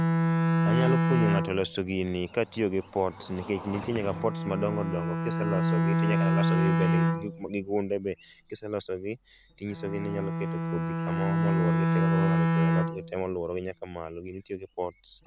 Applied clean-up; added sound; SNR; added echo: none; Bowed string instrument; -4 dB; none.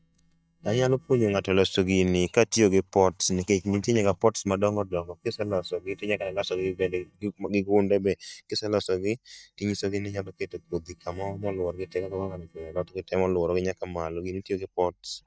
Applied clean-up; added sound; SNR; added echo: neural mask model DeepFilterNet 3.